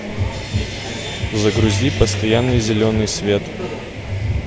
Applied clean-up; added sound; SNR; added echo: none; Sawing; 14 dB; none.